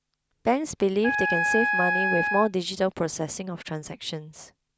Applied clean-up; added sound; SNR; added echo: none; Wind instrument, woodwind instrument; -1 dB; none.